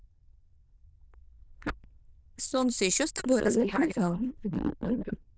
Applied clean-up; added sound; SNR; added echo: neural diffusion model UNIVERSE++.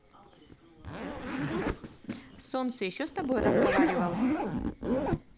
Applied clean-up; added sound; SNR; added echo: none; Zipper (clothing); -4 dB; none.